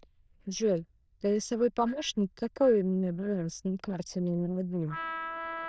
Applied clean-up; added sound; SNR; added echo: neural diffusion model UNIVERSE++.